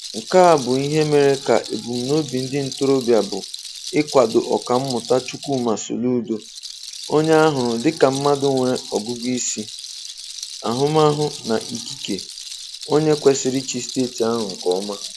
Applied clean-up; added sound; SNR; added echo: none; Rattle; 13 dB; none.